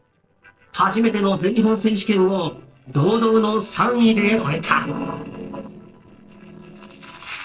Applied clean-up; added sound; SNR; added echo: neural separator model SepFormer DNS4.